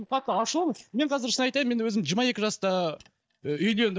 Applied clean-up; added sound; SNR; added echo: neural mask model DeepFilterNet 3.